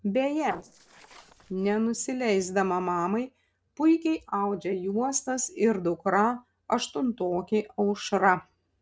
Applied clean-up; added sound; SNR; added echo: neural separator model SepFormer DNS4.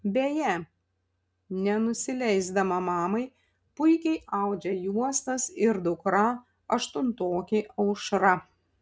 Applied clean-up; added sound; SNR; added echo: none; none; none; none.